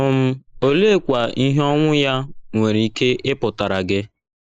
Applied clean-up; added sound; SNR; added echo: neural mask model Resemble Enhance denoiser.